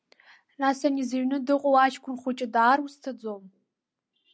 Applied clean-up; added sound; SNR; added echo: none; none; none; none.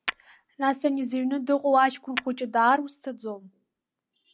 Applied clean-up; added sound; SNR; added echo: none; Tap / Hammer; 15 dB; none.